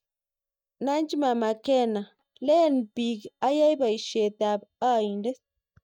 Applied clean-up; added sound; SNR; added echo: neural mask model DeepFilterNet 3.